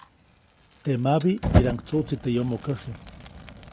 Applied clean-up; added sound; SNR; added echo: none; Fire; 2 dB; none.